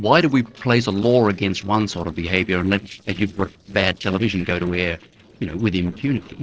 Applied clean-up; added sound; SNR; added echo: neural separator model SepFormer DNS4.